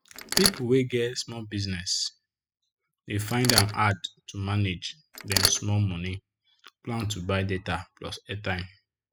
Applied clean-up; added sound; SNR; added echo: classical method spectral subtraction.